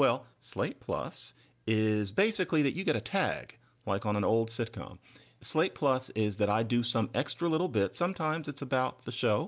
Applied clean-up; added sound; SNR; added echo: none; none; none; none.